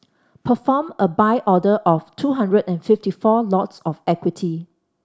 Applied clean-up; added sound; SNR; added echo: none; none; none; none.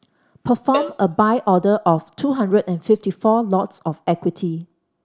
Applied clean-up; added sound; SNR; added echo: none; Cowbell; 11 dB; none.